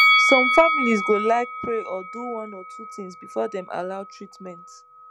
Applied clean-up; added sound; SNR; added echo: none; Bell; -1 dB; none.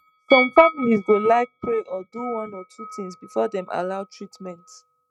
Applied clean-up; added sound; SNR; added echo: neural mask model RNNoise.